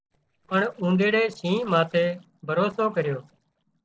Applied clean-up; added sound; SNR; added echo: neural separator model SepFormer DNS4.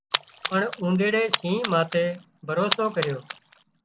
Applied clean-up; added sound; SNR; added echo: none; Splash, splatter; 5 dB; none.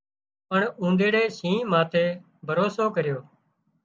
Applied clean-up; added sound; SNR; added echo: none; none; none; none.